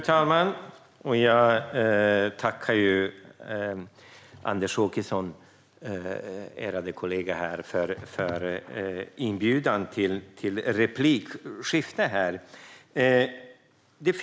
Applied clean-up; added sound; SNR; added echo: none; none; none; none.